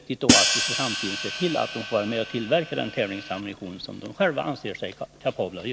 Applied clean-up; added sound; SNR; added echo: none; Hi-hat; -2 dB; none.